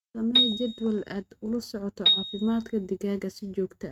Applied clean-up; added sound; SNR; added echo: neural mask model RNNoise.